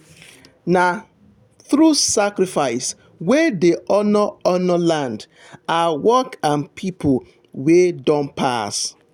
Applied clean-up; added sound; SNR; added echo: none; none; none; none.